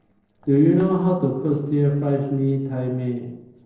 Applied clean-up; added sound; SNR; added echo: neural separator model SepFormer DNS4.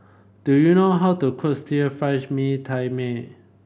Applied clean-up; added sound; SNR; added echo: none; none; none; none.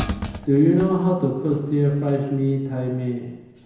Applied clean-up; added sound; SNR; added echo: none; Thump, thud; 14 dB; reverberation time 1.0 s.